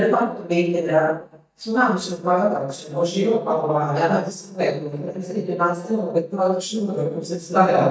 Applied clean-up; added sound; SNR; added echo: neural mask model DeepFilterNet 3.